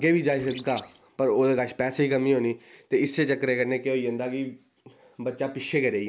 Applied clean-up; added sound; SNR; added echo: none; Bird; 19 dB; none.